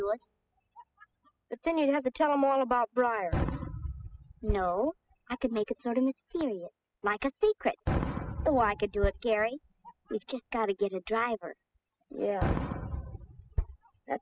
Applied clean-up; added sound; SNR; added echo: classical method spectral subtraction.